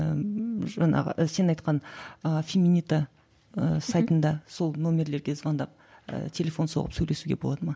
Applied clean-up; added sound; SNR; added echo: none; none; none; none.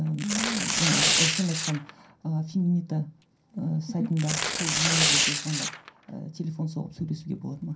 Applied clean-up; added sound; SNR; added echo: none; Tearing; -1 dB; reverberation time 0.3 s.